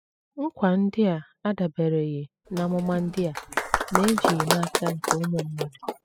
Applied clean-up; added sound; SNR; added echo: classical method spectral subtraction.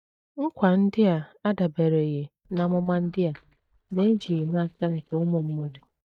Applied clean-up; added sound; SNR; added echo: neural mask model DeepFilterNet 3.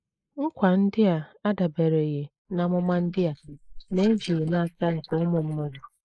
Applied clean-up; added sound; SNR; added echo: neural mask model Resemble Enhance denoiser.